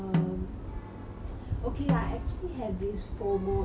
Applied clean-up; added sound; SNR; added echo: none; Snare drum; 3 dB; none.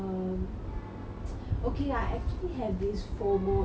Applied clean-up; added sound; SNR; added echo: none; none; none; none.